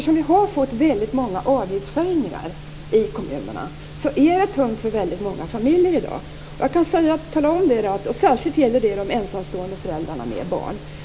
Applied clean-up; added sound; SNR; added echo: none; none; none; none.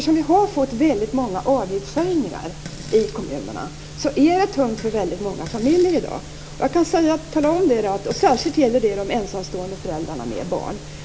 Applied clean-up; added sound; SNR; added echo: none; Fart; 20 dB; none.